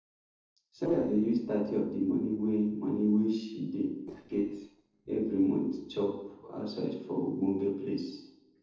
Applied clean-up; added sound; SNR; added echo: neural separator model SepFormer DNS4.